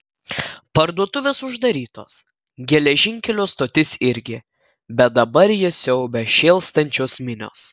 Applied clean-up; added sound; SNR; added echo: none; none; none; none.